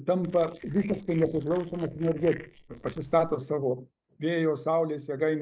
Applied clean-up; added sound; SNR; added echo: neural mask model Resemble Enhance denoiser.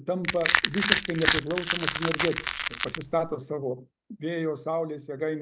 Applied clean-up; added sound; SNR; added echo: none; Crushing; -2 dB; none.